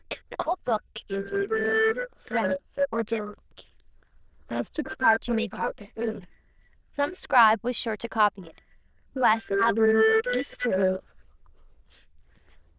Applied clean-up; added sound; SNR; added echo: neural diffusion model UNIVERSE++.